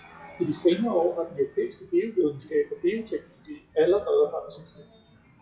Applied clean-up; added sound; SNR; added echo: classical method WPE with log-MMSE.